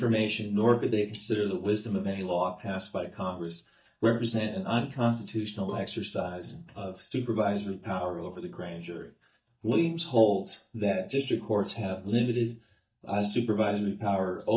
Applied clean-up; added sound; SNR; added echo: neural mask model DeepFilterNet 3.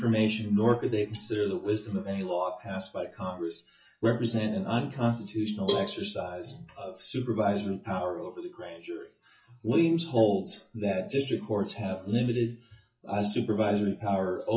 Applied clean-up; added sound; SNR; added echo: classical method WPE with log-MMSE.